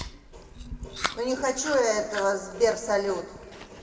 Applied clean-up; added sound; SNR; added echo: none; Chewing, mastication; 11 dB; reverberation time 2.6 s.